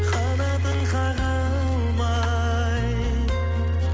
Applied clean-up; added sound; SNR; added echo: none; none; none; none.